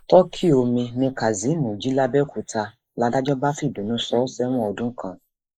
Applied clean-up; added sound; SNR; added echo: neural mask model Resemble Enhance denoiser.